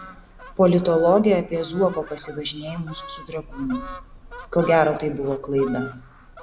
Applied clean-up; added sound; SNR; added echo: none; Fowl; 16 dB; none.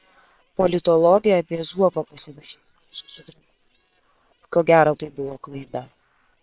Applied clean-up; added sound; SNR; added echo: neural separator model SepFormer WHAM!.